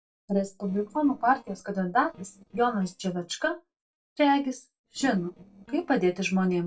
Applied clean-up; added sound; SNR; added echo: neural separator model SepFormer DNS4.